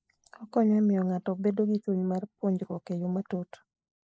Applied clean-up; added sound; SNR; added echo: neural mask model Resemble Enhance denoiser.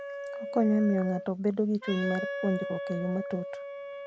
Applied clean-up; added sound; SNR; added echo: none; Wind instrument, woodwind instrument; 7 dB; none.